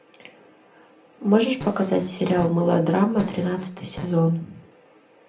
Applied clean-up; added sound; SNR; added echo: none; Fart; 15 dB; reverberation time 0.3 s.